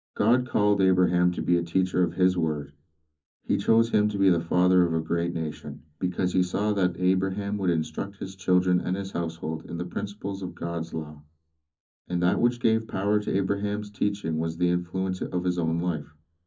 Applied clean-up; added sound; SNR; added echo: none; none; none; reverberation time 0.3 s.